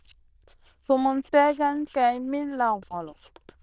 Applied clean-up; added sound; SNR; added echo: neural diffusion model UNIVERSE++.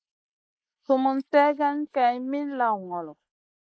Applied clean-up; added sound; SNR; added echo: neural mask model Resemble Enhance denoiser.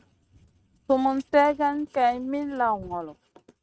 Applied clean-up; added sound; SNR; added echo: neural mask model RNNoise.